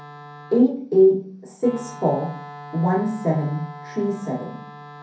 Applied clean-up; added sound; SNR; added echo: none; Wind instrument, woodwind instrument; 17 dB; reverberation time 0.6 s.